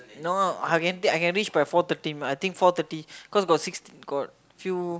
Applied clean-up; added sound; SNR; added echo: none; none; none; none.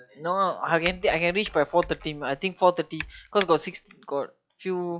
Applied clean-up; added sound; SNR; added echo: classical method log-MMSE.